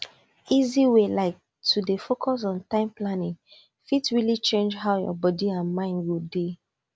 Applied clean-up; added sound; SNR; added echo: none; none; none; none.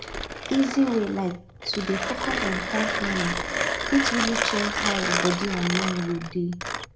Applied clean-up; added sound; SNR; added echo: none; Mechanisms; 1 dB; reverberation time 0.4 s.